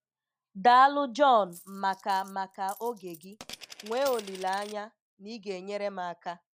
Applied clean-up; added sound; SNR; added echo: none; Coin (dropping); 19 dB; none.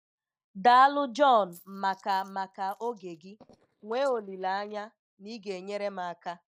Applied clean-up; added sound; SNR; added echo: neural mask model Resemble Enhance denoiser.